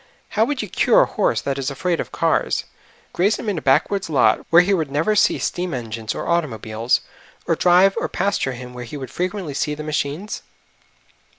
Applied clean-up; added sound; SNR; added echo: none; none; none; none.